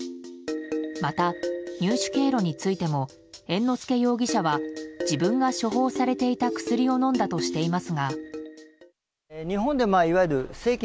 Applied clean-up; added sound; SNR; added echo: none; none; none; none.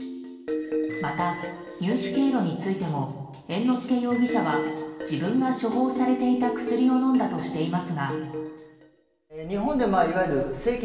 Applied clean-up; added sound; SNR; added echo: none; Microwave oven; 16 dB; reverberation time 1.2 s.